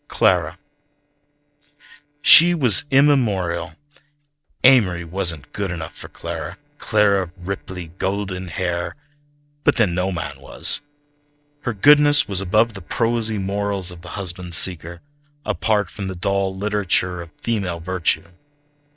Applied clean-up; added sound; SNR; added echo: neural separator model SepFormer DNS4.